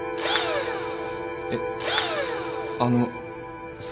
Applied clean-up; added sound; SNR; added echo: none; Engine / Drill; 2 dB; none.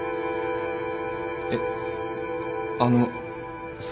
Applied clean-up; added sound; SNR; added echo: none; none; none; none.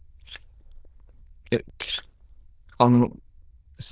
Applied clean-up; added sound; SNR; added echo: neural diffusion model UNIVERSE++.